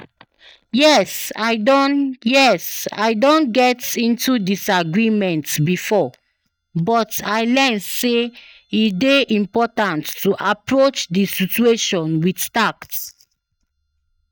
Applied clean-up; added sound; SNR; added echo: neural mask model DeepFilterNet 3.